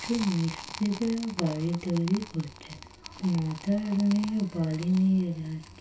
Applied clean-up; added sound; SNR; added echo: none; Crackle; 16 dB; reverberation time 0.2 s.